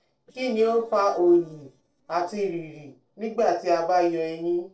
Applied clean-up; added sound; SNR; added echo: neural separator model SepFormer DNS4.